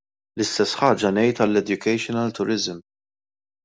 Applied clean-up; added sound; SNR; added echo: none; none; none; none.